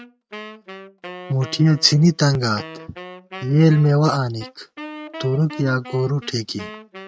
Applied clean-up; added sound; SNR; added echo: neural mask model RNNoise.